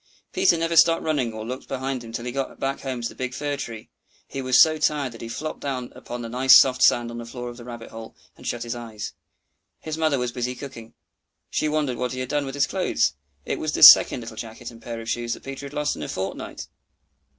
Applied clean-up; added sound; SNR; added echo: none; none; none; none.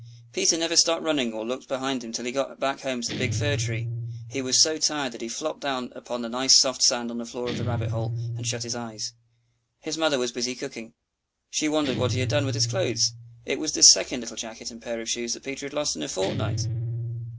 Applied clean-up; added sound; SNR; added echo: none; Guitar; 7 dB; none.